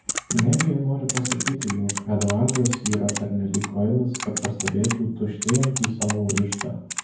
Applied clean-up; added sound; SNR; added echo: none; Typing; 6 dB; reverberation time 0.9 s.